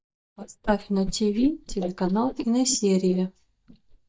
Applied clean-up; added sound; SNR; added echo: neural mask model DeepFilterNet 3.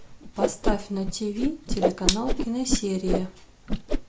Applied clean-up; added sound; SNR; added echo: none; Whoosh, swoosh, swish; -3 dB; none.